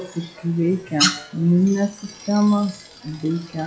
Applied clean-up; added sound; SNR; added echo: classical method log-MMSE.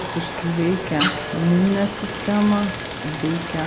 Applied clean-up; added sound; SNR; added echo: none; Stream; 5 dB; none.